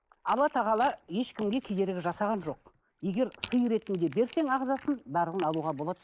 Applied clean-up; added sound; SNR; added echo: neural mask model Resemble Enhance denoiser.